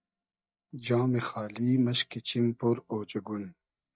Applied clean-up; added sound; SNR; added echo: neural mask model DeepFilterNet 3.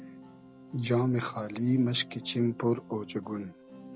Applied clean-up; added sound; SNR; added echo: none; Piano; 18 dB; none.